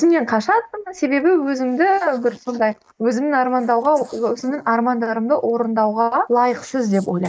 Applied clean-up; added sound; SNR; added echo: neural mask model Resemble Enhance denoiser.